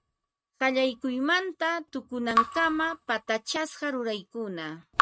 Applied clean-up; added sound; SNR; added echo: neural mask model RNNoise.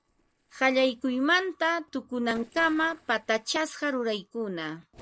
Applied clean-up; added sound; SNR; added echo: neural separator model SepFormer DNS4.